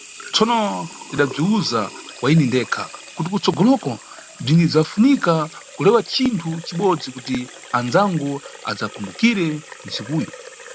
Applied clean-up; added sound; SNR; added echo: none; Sink (filling or washing) / Water tap, faucet; 18 dB; none.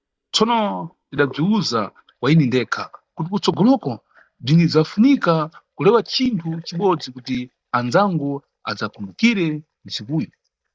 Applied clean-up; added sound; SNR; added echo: neural mask model DeepFilterNet 3.